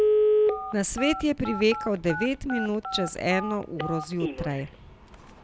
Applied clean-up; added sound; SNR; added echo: none; Telephone; 1 dB; none.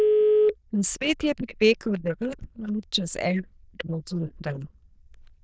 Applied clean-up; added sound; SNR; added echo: neural diffusion model UNIVERSE++.